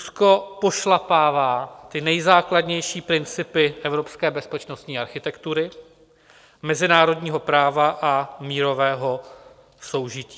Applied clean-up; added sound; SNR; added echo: none; none; none; none.